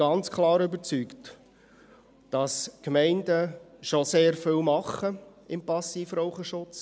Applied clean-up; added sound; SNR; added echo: none; none; none; none.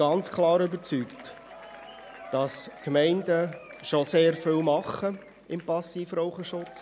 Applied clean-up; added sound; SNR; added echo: none; Applause / Crowd / Cheering; 19 dB; none.